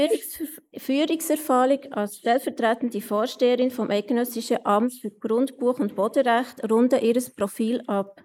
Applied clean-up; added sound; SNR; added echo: neural mask model Resemble Enhance denoiser.